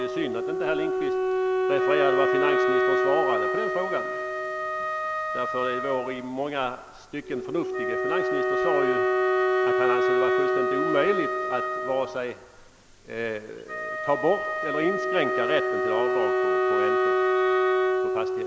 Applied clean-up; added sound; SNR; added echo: none; Wind instrument, woodwind instrument + Wind instrument, woodwind instrument; -5 dB; none.